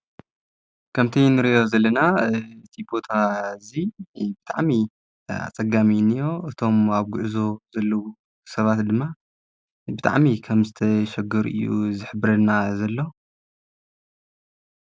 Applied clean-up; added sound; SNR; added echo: none; none; none; none.